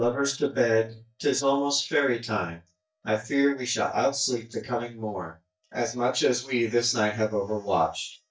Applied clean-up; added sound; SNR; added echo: neural mask model DeepFilterNet 3.